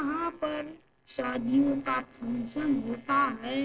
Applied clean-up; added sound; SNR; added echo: neural separator model SepFormer DNS4.